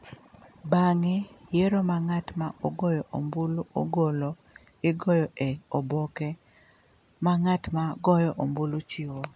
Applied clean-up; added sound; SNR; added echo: none; none; none; none.